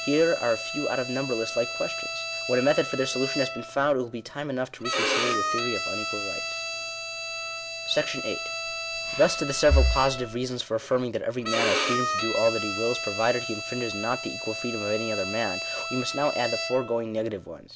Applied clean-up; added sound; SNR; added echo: none; Breathing + Bowed string instrument; 2 dB; none.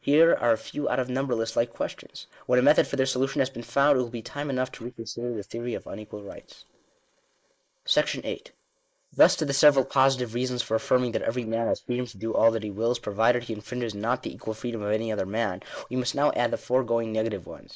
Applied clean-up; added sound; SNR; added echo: neural mask model Resemble Enhance denoiser.